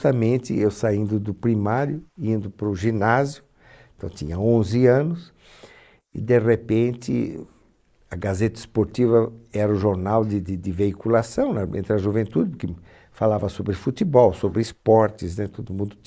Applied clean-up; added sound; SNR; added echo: neural mask model Resemble Enhance denoiser.